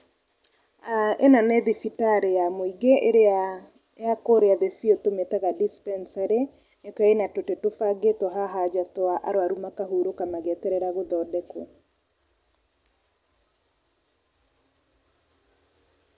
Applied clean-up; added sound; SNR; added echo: none; none; none; none.